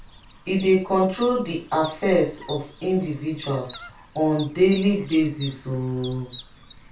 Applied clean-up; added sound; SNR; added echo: none; Chirp, tweet; 13 dB; reverberation time 0.3 s.